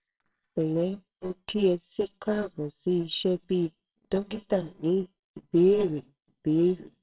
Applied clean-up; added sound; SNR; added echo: neural separator model SepFormer WHAMR!.